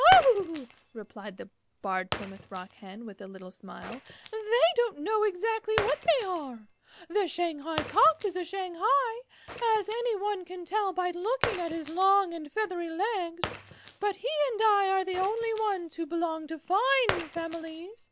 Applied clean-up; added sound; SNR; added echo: none; Shatter; 10 dB; none.